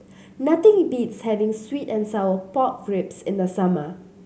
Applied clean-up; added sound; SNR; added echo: none; none; none; none.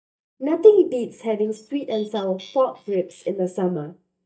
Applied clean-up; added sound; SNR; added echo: neural mask model DeepFilterNet 3.